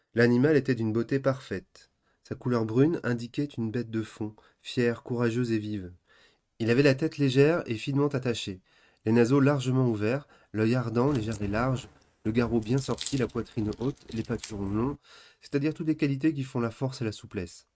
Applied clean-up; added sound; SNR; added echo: neural mask model RNNoise.